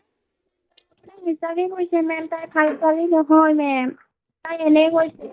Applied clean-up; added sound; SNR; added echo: neural mask model DeepFilterNet 3.